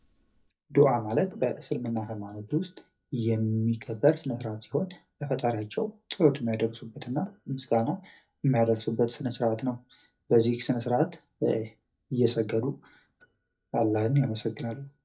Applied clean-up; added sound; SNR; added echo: neural mask model DeepFilterNet 3.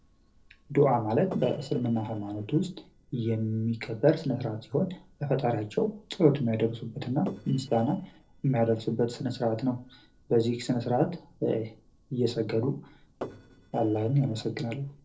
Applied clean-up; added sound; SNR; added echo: neural separator model SepFormer DNS4.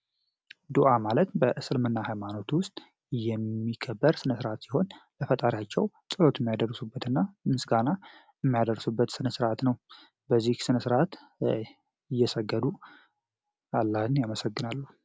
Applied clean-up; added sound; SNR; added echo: none; none; none; none.